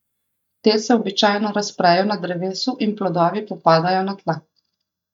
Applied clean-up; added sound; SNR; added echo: neural mask model DeepFilterNet 3.